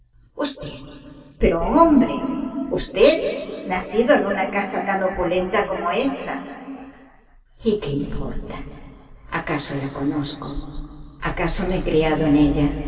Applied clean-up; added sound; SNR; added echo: none; none; none; reverberation time 2.5 s.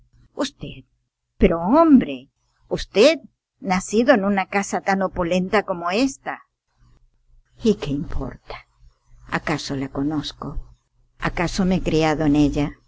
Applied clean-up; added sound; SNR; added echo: none; none; none; none.